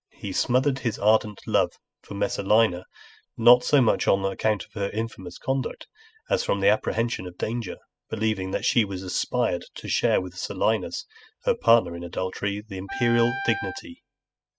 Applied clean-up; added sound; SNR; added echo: classical method spectral subtraction.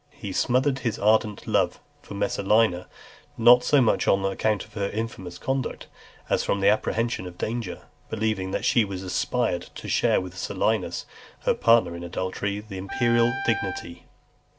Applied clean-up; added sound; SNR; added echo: none; Wind instrument, woodwind instrument; 9 dB; none.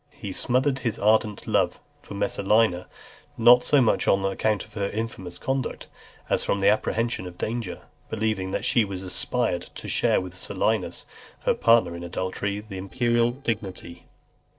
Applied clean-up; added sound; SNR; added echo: neural separator model SepFormer DNS4.